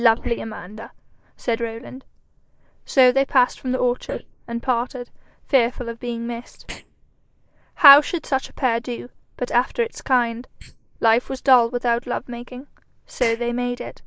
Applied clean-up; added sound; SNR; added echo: neural mask model Resemble Enhance denoiser.